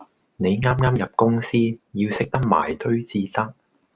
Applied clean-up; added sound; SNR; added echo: none; none; none; none.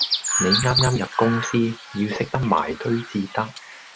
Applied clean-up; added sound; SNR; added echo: none; Chirp, tweet; 5 dB; none.